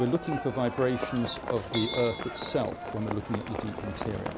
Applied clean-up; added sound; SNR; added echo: none; Livestock, farm animals, working animals; 5 dB; none.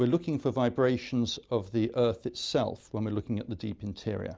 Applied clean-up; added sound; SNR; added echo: none; none; none; none.